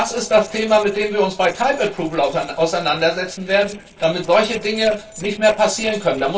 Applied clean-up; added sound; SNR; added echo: neural separator model SepFormer DNS4.